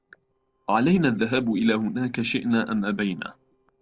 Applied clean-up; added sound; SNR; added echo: neural separator model SepFormer DNS4.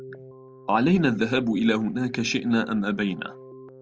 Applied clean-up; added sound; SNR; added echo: none; Keyboard (musical); 19 dB; none.